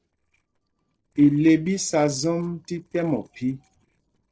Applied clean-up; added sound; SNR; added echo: neural separator model SepFormer DNS4.